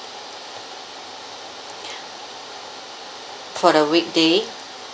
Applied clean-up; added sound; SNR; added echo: none; none; none; none.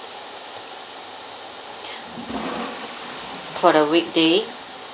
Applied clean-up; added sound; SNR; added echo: none; Toilet flush; 13 dB; none.